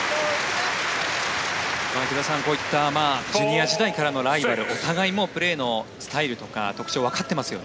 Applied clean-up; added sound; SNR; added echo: none; none; none; none.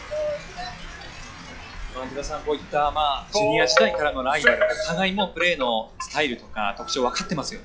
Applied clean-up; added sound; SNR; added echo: classical method log-MMSE.